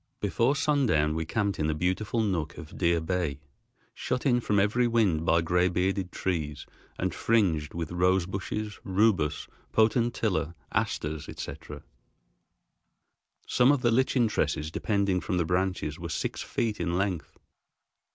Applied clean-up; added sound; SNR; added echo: none; none; none; none.